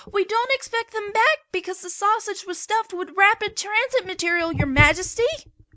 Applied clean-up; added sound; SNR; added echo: none; none; none; none.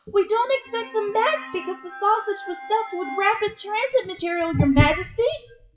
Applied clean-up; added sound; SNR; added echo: classical method WPE with log-MMSE.